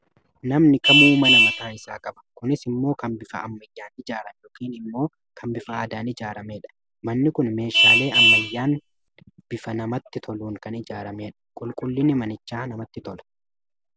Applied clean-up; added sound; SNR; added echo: none; Vehicle horn, car horn, honking; 0 dB; none.